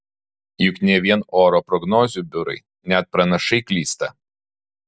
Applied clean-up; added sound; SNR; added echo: none; none; none; none.